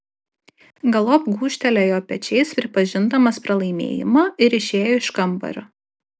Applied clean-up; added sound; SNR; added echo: none; none; none; none.